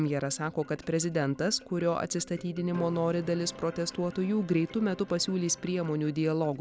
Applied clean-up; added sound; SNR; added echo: none; none; none; none.